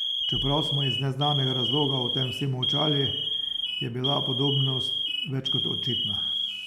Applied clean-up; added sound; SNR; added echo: none; Alarm; -1 dB; none.